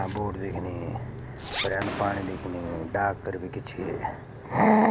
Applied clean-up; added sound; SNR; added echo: none; Fireworks + Zipper (clothing); 11 dB; none.